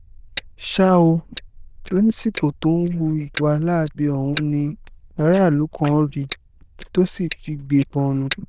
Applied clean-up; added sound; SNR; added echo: neural diffusion model UNIVERSE++.